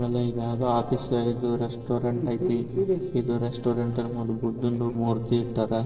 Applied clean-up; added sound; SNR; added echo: neural separator model SepFormer DNS4.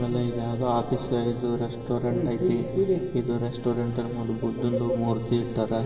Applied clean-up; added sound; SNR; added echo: none; Keyboard (musical); 19 dB; reverberation time 2.8 s.